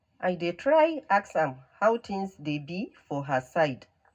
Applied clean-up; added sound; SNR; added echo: none; none; none; reverberation time 0.3 s.